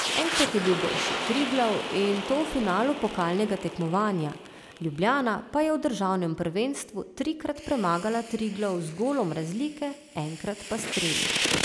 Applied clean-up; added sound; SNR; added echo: none; Fire; 6 dB; none.